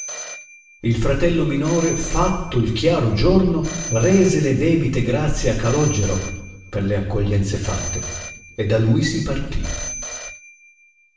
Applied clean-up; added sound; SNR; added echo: none; Telephone; 15 dB; reverberation time 1.0 s.